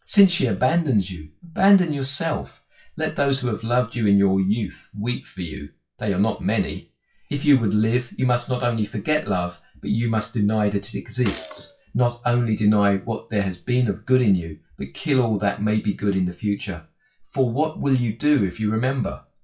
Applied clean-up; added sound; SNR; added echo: classical method WPE with log-MMSE.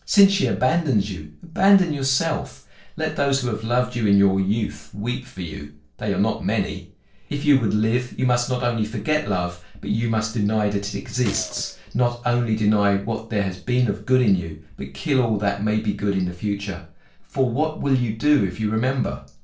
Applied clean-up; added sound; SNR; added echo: neural separator model SepFormer DNS4.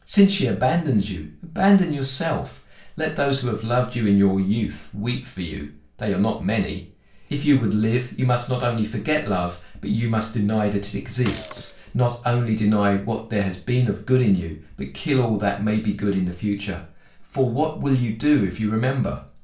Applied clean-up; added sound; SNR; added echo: none; Gunshot, gunfire; 16 dB; reverberation time 0.3 s.